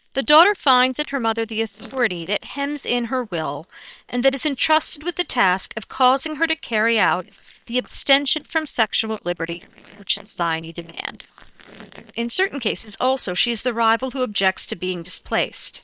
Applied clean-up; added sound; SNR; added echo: neural separator model SepFormer WHAM!.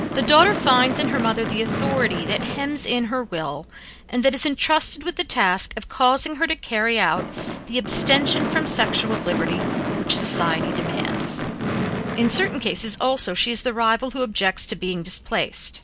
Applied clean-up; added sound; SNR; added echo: none; Gunshot, gunfire / Fireworks; 5 dB; none.